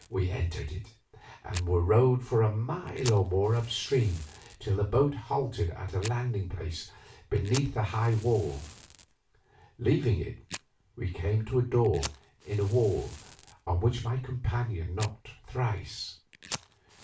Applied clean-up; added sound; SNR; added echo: none; Fire; 19 dB; reverberation time 0.3 s.